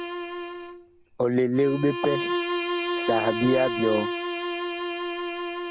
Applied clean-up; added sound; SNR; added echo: none; Bowed string instrument; 3 dB; none.